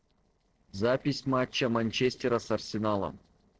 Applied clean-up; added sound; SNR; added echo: neural separator model SepFormer DNS4.